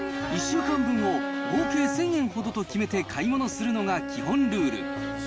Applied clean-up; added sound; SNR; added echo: none; Bowed string instrument; 6 dB; none.